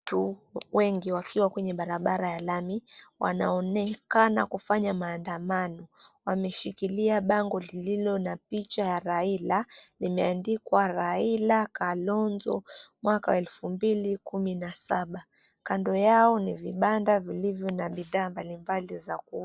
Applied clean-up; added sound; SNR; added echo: none; none; none; none.